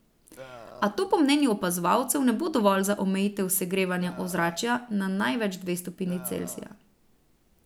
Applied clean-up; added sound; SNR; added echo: none; Burping, eructation; 18 dB; none.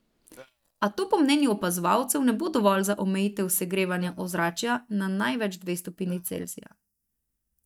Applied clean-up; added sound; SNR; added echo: neural mask model DeepFilterNet 3.